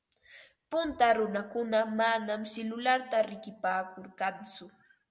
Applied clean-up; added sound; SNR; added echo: none; none; none; none.